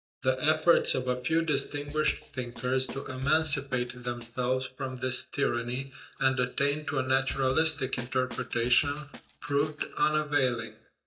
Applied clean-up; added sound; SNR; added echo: neural mask model DeepFilterNet 3.